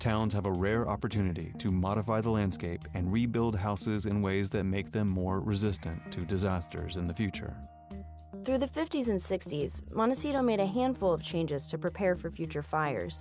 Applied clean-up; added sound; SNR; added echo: none; none; none; none.